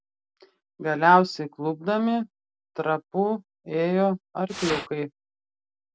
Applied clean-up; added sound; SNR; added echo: none; Fire; 6 dB; none.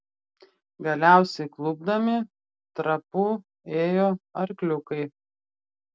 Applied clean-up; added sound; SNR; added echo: none; none; none; none.